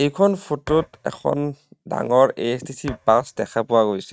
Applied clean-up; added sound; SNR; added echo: neural mask model RNNoise.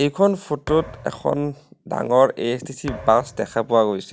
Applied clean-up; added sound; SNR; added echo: none; Thump, thud; 17 dB; none.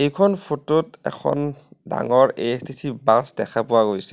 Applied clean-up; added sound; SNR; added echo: none; none; none; none.